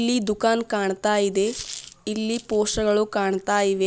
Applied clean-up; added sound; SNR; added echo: none; Coin (dropping); 17 dB; none.